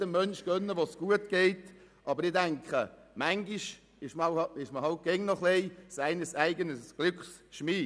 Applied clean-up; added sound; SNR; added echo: none; none; none; none.